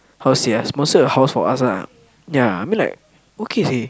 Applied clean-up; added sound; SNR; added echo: none; none; none; none.